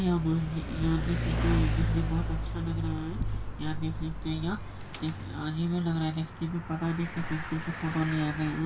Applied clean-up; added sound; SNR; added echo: none; Mechanisms / Bicycle; 2 dB; reverberation time 0.2 s.